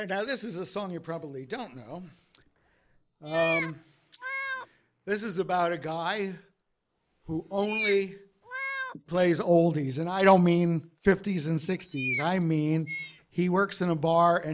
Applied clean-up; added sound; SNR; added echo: neural mask model Resemble Enhance denoiser.